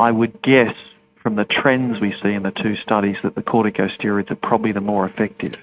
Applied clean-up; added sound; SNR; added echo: neural mask model RNNoise.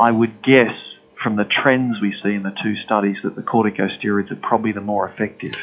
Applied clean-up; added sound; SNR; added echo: classical method log-MMSE.